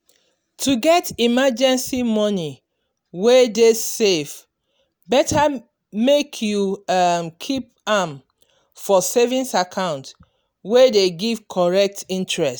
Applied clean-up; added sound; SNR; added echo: none; none; none; none.